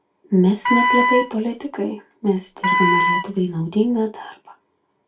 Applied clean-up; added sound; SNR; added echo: none; Wind instrument, woodwind instrument; -1 dB; reverberation time 0.2 s.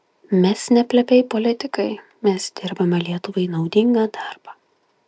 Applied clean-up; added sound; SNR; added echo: none; none; none; none.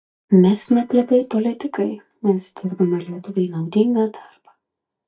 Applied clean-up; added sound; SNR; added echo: neural mask model DeepFilterNet 3.